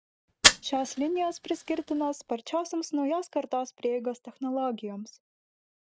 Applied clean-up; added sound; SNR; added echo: neural mask model RNNoise.